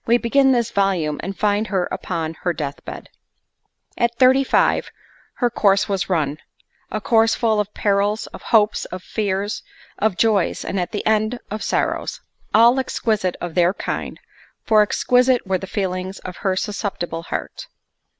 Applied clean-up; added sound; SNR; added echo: none; none; none; none.